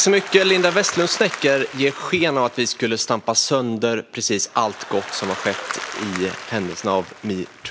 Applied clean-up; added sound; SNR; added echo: none; Applause; 13 dB; none.